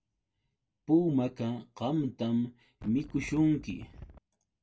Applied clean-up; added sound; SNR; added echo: none; Wind; 16 dB; reverberation time 0.1 s.